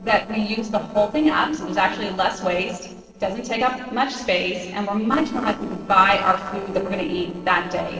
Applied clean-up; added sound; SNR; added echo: neural separator model SepFormer DNS4.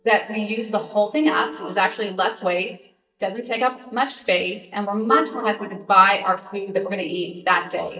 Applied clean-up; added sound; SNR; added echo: neural mask model DeepFilterNet 3.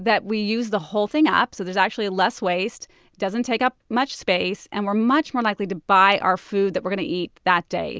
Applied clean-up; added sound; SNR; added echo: none; none; none; none.